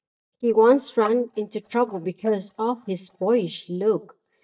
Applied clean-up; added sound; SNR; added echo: neural mask model DeepFilterNet 3.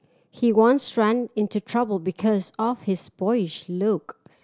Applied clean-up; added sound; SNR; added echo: none; none; none; none.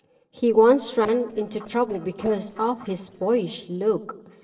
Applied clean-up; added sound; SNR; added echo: neural separator model SepFormer DNS4.